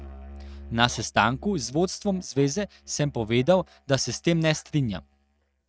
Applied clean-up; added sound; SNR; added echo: neural mask model RNNoise.